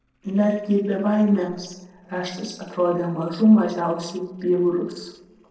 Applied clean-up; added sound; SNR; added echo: neural separator model SepFormer DNS4.